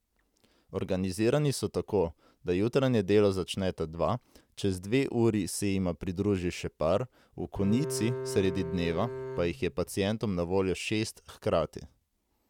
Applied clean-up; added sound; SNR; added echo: none; Bowed string instrument; 7 dB; none.